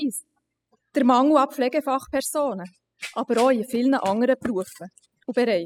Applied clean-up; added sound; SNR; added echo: classical method spectral subtraction.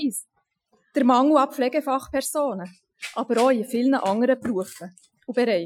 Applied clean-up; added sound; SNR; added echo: classical method Wiener filter.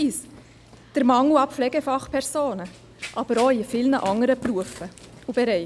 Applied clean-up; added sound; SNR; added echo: none; Run; 20 dB; none.